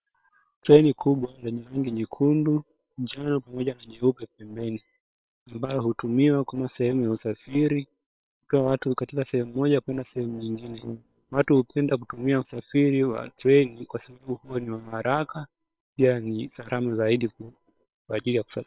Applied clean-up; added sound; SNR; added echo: neural separator model SepFormer WHAM!.